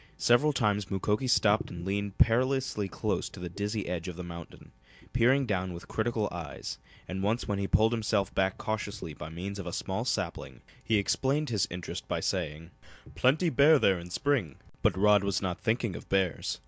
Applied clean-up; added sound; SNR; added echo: none; none; none; none.